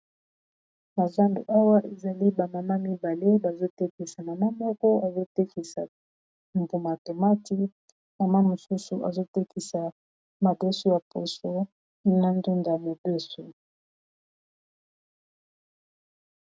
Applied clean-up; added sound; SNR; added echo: none; none; none; none.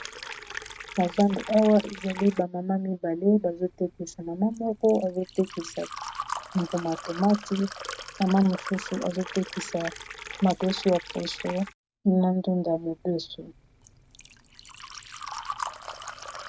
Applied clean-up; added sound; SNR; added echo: none; Liquid; 13 dB; none.